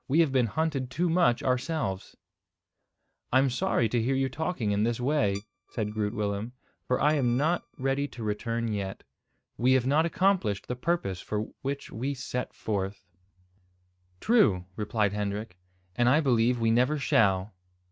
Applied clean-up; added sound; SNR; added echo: neural mask model RNNoise.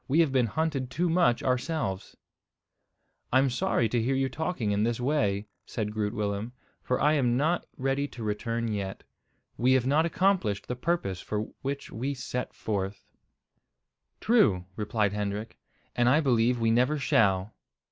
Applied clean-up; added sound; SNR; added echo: neural mask model Resemble Enhance denoiser.